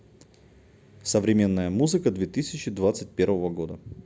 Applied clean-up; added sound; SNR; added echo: none; none; none; none.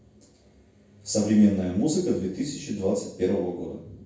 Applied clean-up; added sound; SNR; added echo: none; none; none; reverberation time 0.7 s.